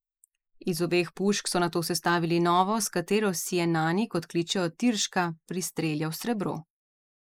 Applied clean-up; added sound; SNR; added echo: neural mask model Resemble Enhance denoiser.